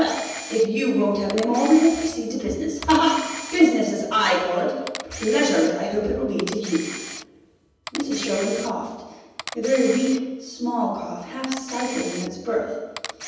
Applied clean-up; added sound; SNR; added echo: none; Camera; 14 dB; reverberation time 1.1 s.